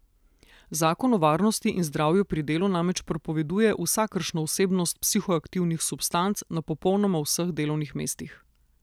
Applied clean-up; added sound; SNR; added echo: none; none; none; none.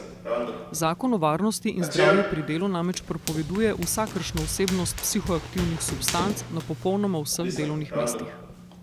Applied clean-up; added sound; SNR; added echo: none; Run; 4 dB; none.